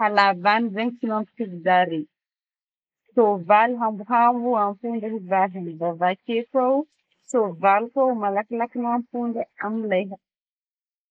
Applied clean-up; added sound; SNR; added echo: neural mask model Resemble Enhance denoiser.